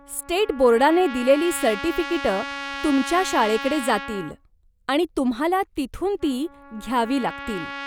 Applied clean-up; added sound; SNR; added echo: none; Trumpet; 12 dB; none.